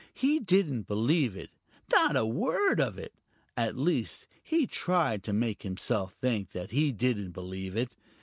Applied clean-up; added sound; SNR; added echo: none; none; none; none.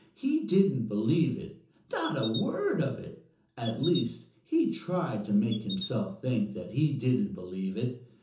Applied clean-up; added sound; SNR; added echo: none; Chirp, tweet; 15 dB; reverberation time 0.6 s.